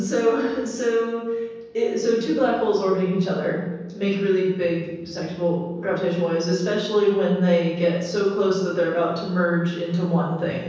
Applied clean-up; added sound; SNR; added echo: none; none; none; reverberation time 1.1 s.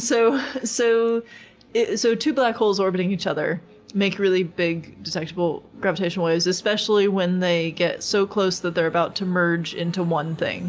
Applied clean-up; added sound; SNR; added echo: none; none; none; none.